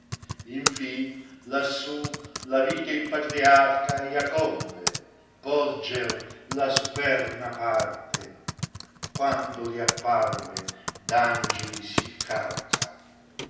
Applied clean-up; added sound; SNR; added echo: none; Typing; 7 dB; reverberation time 0.9 s.